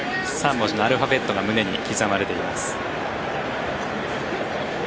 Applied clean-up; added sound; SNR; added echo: none; none; none; none.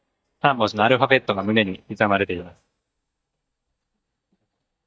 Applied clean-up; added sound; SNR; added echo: neural mask model DeepFilterNet 3.